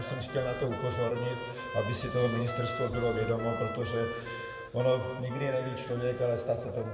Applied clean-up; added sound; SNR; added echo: none; Trumpet; 10 dB; reverberation time 2.0 s.